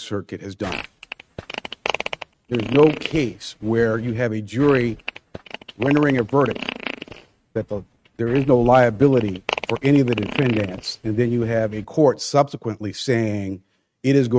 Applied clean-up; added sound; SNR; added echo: neural mask model RNNoise.